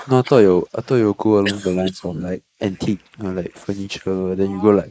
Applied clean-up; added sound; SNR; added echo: neural mask model Resemble Enhance denoiser.